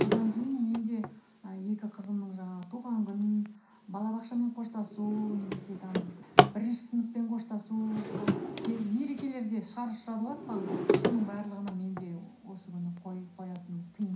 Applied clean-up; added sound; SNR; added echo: none; Drawer open or close; 1 dB; reverberation time 0.5 s.